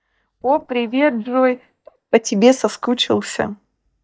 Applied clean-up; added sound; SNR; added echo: neural mask model DeepFilterNet 3.